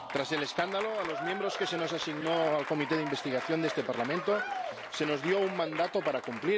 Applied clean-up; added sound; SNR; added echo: none; Applause / Crowd; 7 dB; none.